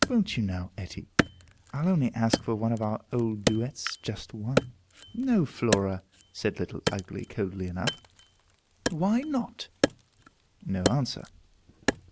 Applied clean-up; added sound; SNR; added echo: none; Wood; 3 dB; none.